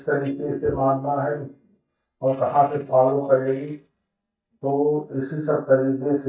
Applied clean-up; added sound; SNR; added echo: neural mask model DeepFilterNet 3.